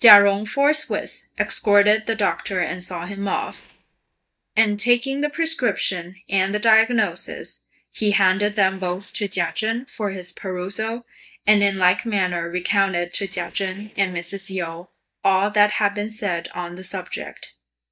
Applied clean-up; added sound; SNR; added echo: neural mask model DeepFilterNet 3.